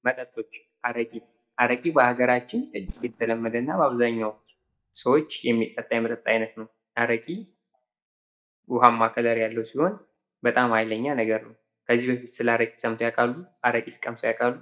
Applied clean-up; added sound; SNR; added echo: neural mask model DeepFilterNet 3.